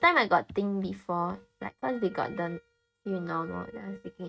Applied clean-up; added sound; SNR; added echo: neural mask model RNNoise.